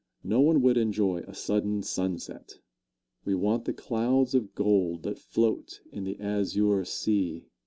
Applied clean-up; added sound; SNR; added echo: none; none; none; none.